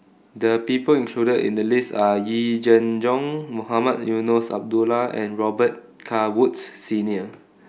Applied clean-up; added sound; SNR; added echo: none; none; none; none.